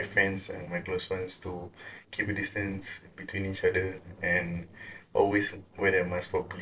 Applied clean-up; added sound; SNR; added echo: neural separator model SepFormer DNS4.